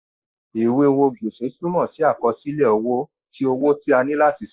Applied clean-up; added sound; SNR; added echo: neural mask model Resemble Enhance denoiser.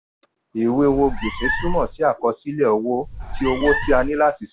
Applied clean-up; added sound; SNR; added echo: none; Meow; 5 dB; none.